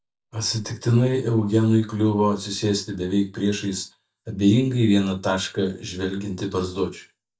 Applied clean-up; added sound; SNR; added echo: neural mask model DeepFilterNet 3.